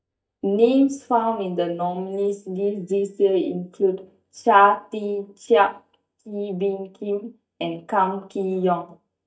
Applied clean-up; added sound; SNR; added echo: neural mask model DeepFilterNet 3.